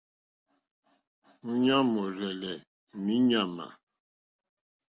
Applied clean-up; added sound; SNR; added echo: none; none; none; none.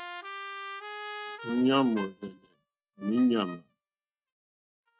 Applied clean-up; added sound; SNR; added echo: neural mask model RNNoise.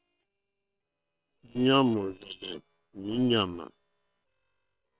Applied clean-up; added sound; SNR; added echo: neural separator model SepFormer WHAM!.